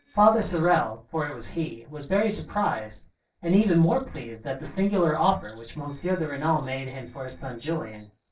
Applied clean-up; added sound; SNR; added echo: neural separator model SepFormer DNS4.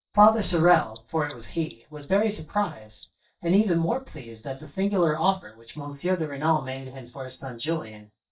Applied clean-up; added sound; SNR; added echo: neural mask model DeepFilterNet 3.